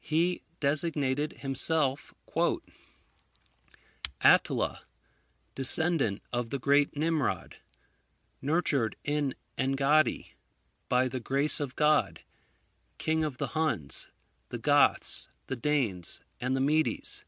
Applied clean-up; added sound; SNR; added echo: none; none; none; none.